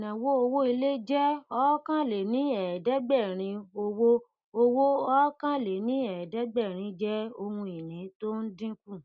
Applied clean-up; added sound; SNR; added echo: none; none; none; none.